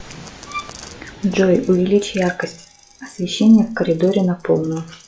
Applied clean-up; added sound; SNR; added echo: classical method log-MMSE.